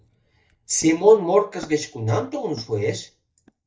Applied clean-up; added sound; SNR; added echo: neural mask model DeepFilterNet 3.